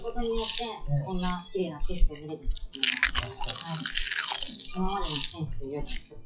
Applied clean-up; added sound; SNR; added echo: classical method WPE with log-MMSE.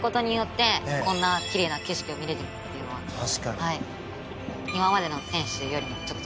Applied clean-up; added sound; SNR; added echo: none; none; none; none.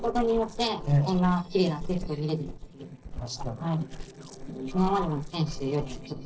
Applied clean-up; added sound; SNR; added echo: neural separator model SepFormer DNS4.